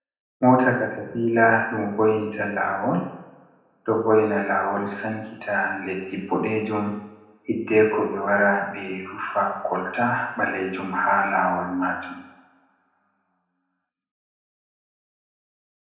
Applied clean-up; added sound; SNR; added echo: none; none; none; reverberation time 0.9 s.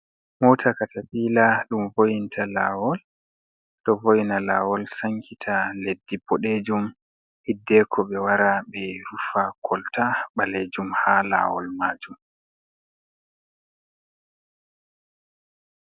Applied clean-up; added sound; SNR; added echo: none; none; none; none.